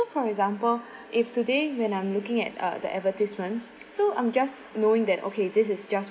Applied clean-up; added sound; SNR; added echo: none; none; none; none.